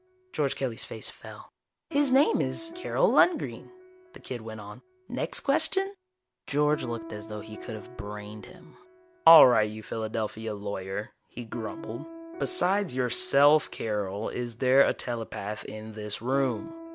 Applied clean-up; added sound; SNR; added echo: none; Piano; 17 dB; none.